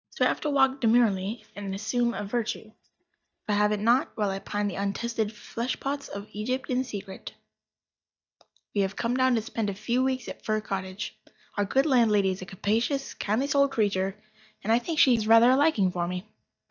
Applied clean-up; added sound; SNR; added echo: neural mask model DeepFilterNet 3.